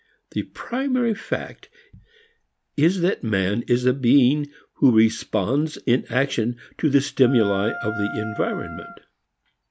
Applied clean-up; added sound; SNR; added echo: none; Wind instrument, woodwind instrument; 11 dB; none.